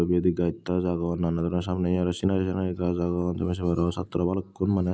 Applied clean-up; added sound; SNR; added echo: none; none; none; none.